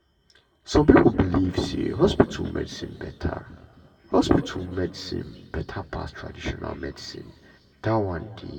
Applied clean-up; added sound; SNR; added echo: none; none; none; reverberation time 2.2 s.